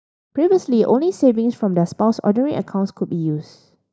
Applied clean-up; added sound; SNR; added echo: neural mask model DeepFilterNet 3.